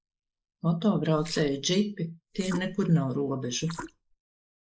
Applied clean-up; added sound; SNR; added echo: neural mask model Resemble Enhance denoiser.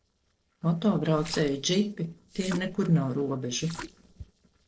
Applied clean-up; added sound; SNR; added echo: neural separator model SepFormer DNS4.